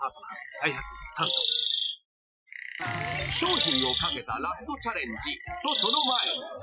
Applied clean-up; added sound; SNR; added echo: classical method Wiener filter.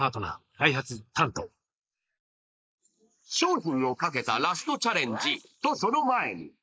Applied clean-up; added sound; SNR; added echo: neural mask model Resemble Enhance denoiser.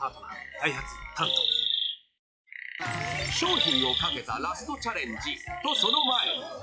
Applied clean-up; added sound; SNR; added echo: classical method log-MMSE.